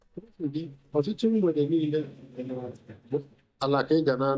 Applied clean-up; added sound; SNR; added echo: neural mask model DeepFilterNet 3.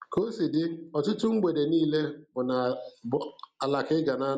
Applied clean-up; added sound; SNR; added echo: none; none; none; none.